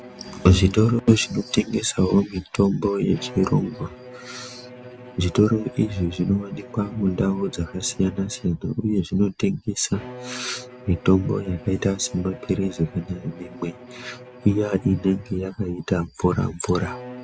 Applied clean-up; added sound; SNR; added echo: none; Bowed string instrument; 19 dB; none.